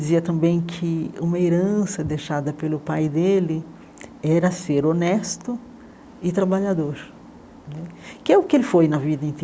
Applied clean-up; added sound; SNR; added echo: none; none; none; none.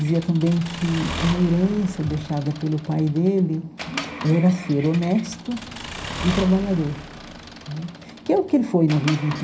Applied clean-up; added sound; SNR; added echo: none; Accelerating, revving, vroom / Mechanisms; 12 dB; reverberation time 0.4 s.